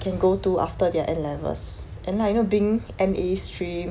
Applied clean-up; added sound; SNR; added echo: none; none; none; none.